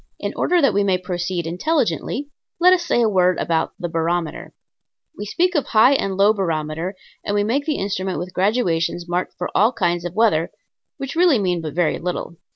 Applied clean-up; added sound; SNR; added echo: none; none; none; none.